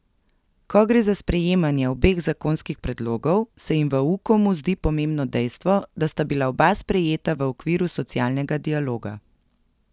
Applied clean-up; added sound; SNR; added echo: none; none; none; none.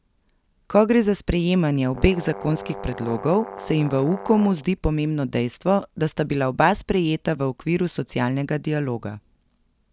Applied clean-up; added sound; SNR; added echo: none; Brass instrument; 14 dB; none.